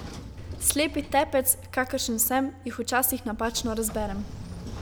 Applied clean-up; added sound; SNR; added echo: none; Sliding door / Train; 13 dB; none.